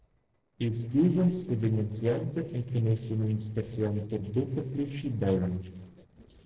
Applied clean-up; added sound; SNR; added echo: neural separator model SepFormer DNS4.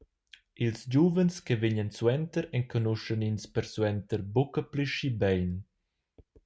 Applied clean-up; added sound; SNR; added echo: none; none; none; none.